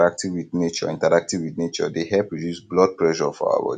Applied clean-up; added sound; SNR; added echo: none; none; none; none.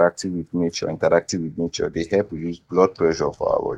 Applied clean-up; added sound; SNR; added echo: neural mask model DeepFilterNet 3.